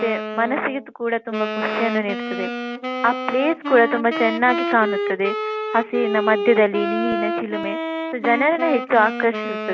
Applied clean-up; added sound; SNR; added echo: none; Wind instrument, woodwind instrument; 5 dB; none.